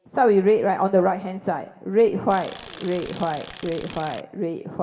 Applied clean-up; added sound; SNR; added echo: none; Tools; 14 dB; reverberation time 2.3 s.